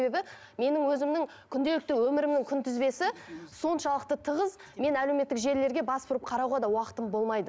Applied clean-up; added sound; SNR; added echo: none; none; none; none.